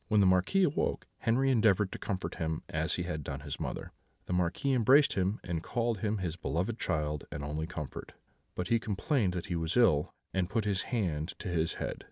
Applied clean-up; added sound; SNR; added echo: none; none; none; none.